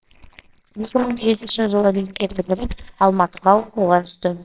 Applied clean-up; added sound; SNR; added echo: neural separator model SepFormer WHAMR!.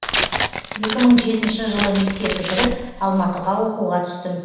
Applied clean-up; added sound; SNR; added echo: none; Tearing; 6 dB; reverberation time 1.1 s.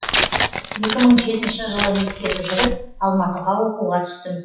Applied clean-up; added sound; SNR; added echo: classical method WPE with log-MMSE.